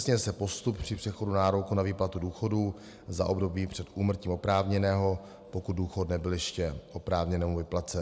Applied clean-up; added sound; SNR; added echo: none; none; none; none.